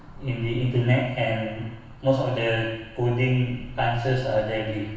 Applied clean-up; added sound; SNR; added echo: none; Cricket / Motor vehicle (road); 17 dB; reverberation time 1.1 s.